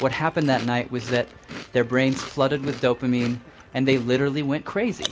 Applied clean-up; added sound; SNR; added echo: none; Chewing, mastication; 15 dB; none.